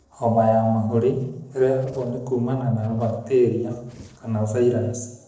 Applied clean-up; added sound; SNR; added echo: neural separator model SepFormer DNS4.